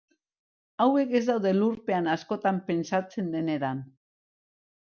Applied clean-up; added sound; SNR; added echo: none; none; none; none.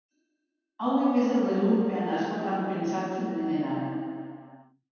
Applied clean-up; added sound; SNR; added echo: none; none; none; reverberation time 2.1 s.